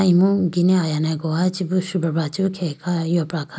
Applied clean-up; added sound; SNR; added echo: none; none; none; none.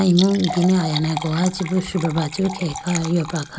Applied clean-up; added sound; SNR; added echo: none; Liquid; 11 dB; none.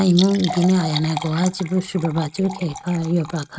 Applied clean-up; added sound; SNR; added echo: neural mask model RNNoise.